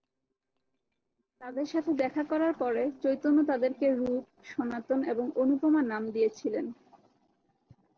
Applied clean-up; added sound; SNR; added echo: neural separator model SepFormer DNS4.